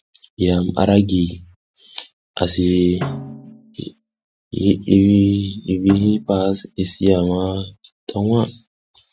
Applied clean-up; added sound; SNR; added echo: neural mask model RNNoise.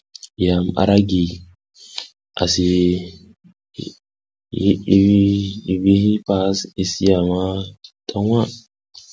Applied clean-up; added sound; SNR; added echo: none; none; none; none.